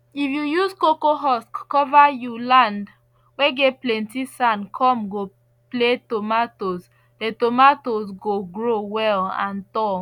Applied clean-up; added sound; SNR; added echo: none; none; none; none.